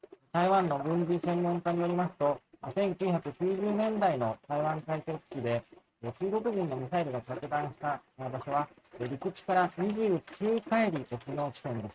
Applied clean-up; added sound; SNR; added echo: neural mask model RNNoise.